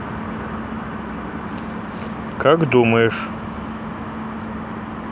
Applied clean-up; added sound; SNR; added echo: none; none; none; none.